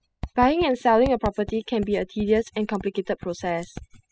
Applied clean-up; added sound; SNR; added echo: classical method spectral subtraction.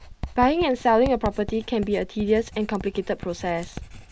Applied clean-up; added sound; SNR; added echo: none; Writing; 13 dB; none.